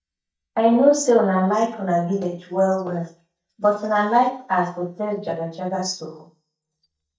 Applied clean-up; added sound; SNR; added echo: neural mask model DeepFilterNet 3.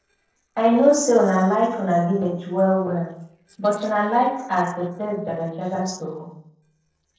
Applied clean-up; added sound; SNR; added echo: neural separator model SepFormer DNS4.